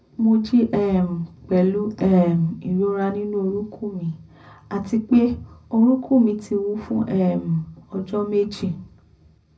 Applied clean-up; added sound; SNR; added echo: none; none; none; reverberation time 0.4 s.